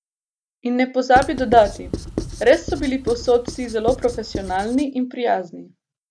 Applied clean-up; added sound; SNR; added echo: none; Writing; 10 dB; none.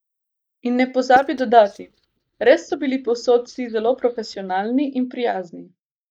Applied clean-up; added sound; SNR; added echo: neural mask model DeepFilterNet 3.